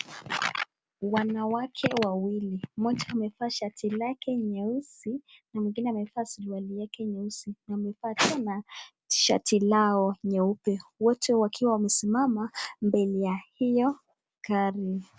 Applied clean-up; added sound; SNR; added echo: none; none; none; none.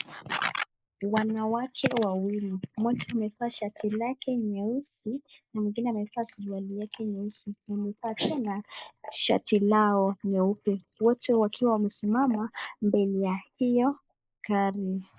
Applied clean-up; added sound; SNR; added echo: neural mask model Resemble Enhance denoiser.